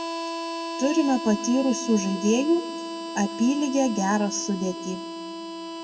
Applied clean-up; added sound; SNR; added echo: none; Harmonica; 8 dB; reverberation time 1.5 s.